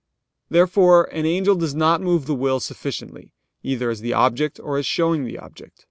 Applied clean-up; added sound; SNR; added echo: none; none; none; none.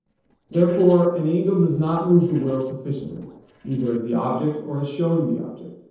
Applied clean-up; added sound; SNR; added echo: neural separator model SepFormer DNS4.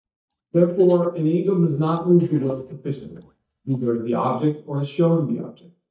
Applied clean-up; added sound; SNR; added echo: neural mask model DeepFilterNet 3.